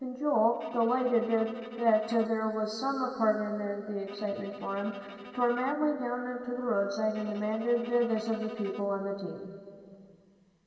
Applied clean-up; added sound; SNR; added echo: none; Bowed string instrument; 20 dB; reverberation time 2.5 s.